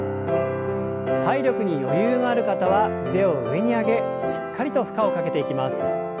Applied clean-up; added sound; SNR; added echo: none; none; none; none.